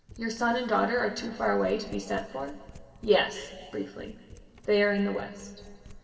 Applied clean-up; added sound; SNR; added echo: none; Domestic sounds, home sounds; 20 dB; reverberation time 2.2 s.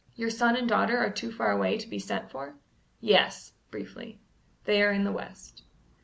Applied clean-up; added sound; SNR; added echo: none; none; none; none.